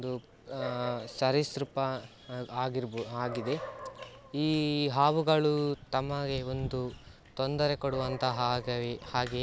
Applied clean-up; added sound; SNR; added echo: none; none; none; none.